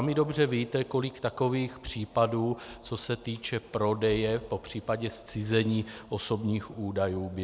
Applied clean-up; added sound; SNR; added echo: none; none; none; none.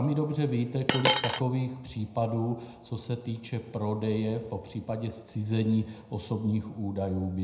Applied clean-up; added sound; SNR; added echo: none; Coin (dropping); -4 dB; reverberation time 0.7 s.